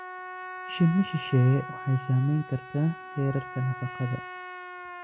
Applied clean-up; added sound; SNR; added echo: none; Trumpet; 12 dB; none.